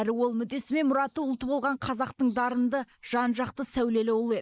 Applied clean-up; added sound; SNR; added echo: neural mask model Resemble Enhance denoiser.